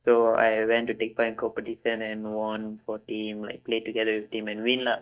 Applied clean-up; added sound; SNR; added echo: neural mask model DeepFilterNet 3.